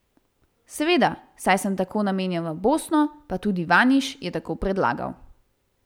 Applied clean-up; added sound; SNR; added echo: none; none; none; none.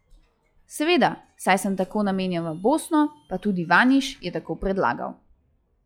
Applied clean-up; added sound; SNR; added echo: classical method log-MMSE.